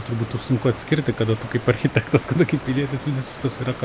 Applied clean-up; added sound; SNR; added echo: none; Water; 14 dB; none.